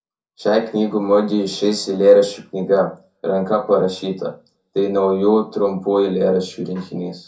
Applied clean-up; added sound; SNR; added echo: none; none; none; reverberation time 0.3 s.